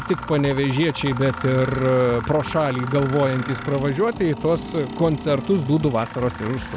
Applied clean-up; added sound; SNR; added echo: none; Mechanisms; 12 dB; none.